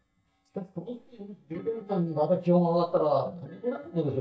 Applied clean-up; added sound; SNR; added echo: neural mask model DeepFilterNet 3.